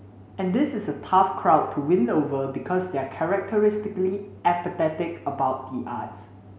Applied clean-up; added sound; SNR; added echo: none; none; none; none.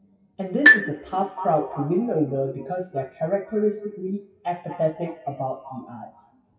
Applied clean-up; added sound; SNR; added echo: classical method WPE with log-MMSE.